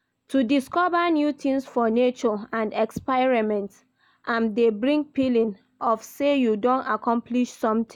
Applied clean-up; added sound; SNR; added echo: none; none; none; none.